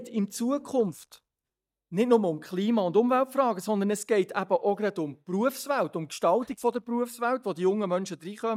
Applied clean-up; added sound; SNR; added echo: neural mask model DeepFilterNet 3.